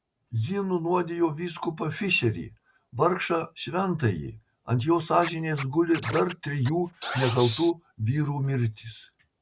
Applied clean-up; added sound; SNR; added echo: none; Scratching (performance technique); 11 dB; none.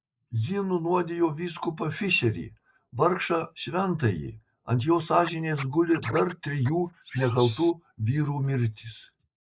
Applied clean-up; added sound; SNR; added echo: neural mask model Resemble Enhance denoiser.